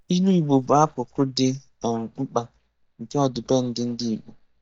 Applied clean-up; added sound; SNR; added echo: neural mask model DeepFilterNet 3.